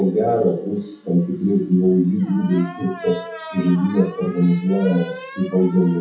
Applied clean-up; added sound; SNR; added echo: classical method WPE with log-MMSE.